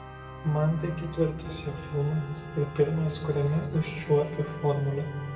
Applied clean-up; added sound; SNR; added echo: none; Organ; 13 dB; reverberation time 2.2 s.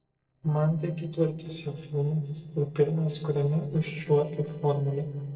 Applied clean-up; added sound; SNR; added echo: neural separator model SepFormer DNS4.